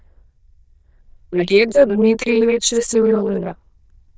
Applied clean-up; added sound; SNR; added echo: neural diffusion model UNIVERSE++.